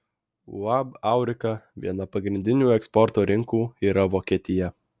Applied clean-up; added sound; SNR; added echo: none; none; none; none.